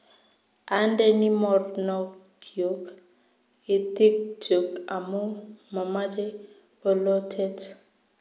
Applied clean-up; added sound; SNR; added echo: none; none; none; none.